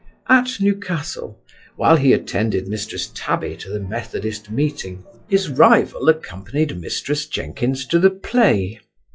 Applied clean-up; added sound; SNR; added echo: classical method log-MMSE.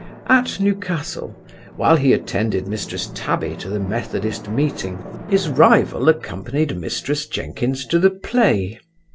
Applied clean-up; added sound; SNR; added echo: none; Drum; 16 dB; none.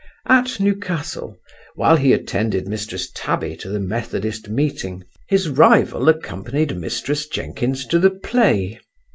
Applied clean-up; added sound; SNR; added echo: none; none; none; none.